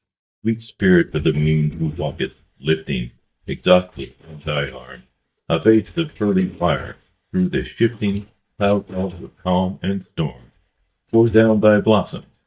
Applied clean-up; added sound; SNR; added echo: neural mask model DeepFilterNet 3.